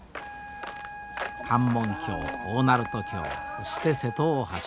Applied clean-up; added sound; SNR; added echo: none; Wind instrument, woodwind instrument; 10 dB; none.